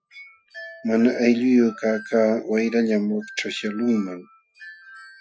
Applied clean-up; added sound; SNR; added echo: classical method Wiener filter.